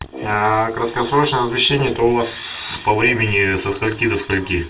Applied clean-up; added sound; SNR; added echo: none; Brass instrument; 19 dB; reverberation time 0.2 s.